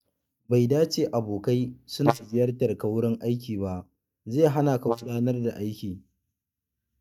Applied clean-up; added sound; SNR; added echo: neural mask model DeepFilterNet 3.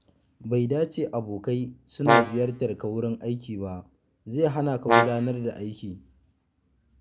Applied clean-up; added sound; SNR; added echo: none; Brass instrument; -3 dB; none.